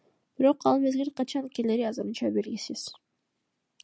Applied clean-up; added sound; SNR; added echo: none; none; none; none.